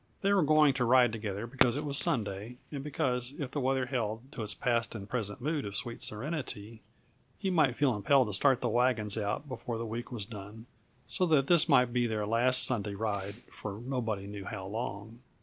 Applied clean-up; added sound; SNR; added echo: none; Fireworks; 16 dB; none.